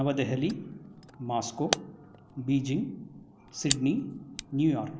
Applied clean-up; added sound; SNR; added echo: none; Camera; 9 dB; none.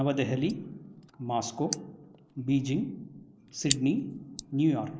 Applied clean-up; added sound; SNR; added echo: neural mask model Resemble Enhance denoiser.